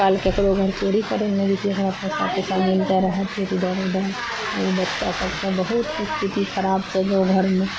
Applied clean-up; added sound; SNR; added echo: none; Accelerating, revving, vroom; 18 dB; none.